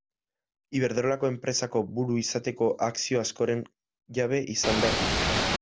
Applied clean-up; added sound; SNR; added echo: none; Ocean / Boat, Water vehicle; -3 dB; none.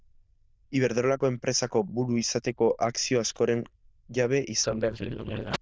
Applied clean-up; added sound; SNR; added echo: neural diffusion model UNIVERSE++.